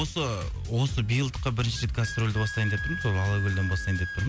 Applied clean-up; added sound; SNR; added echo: none; Wind instrument, woodwind instrument; 11 dB; none.